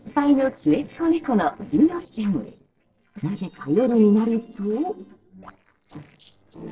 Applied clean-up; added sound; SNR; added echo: neural separator model SepFormer DNS4.